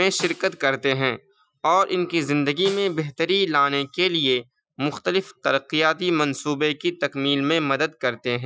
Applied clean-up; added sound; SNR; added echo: classical method Wiener filter.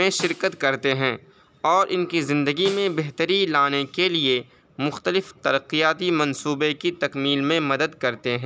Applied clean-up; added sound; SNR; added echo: none; Snare drum; 20 dB; none.